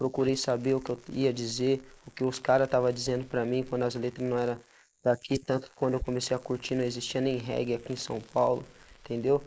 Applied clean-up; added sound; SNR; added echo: neural mask model Resemble Enhance denoiser.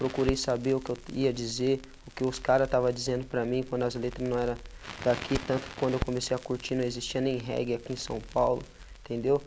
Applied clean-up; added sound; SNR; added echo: none; Crackle; 13 dB; none.